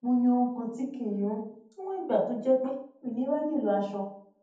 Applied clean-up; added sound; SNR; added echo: none; none; none; reverberation time 0.5 s.